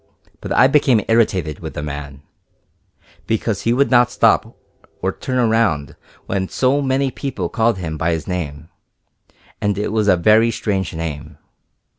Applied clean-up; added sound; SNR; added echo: none; none; none; none.